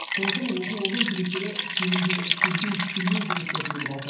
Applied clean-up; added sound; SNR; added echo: none; Liquid; -2 dB; reverberation time 0.9 s.